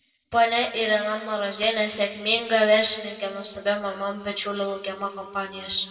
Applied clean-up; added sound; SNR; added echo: neural separator model SepFormer DNS4.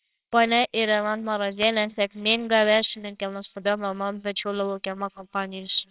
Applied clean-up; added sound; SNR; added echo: neural separator model SepFormer WHAMR!.